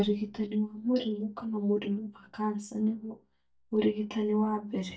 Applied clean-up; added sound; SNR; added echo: neural mask model DeepFilterNet 3.